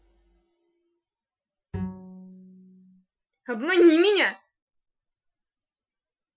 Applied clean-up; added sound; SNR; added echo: classical method Wiener filter.